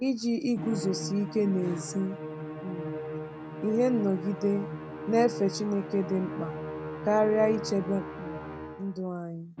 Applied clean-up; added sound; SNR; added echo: none; Musical instrument; 8 dB; none.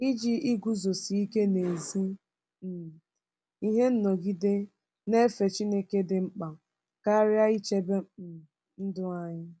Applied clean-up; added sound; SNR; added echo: none; none; none; none.